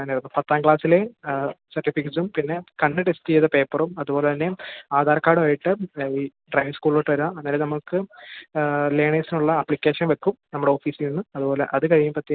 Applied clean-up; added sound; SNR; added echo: none; none; none; none.